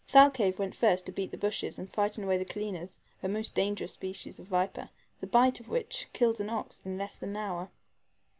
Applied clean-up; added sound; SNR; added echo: none; none; none; none.